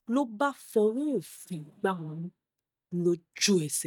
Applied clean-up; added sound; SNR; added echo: neural mask model DeepFilterNet 3.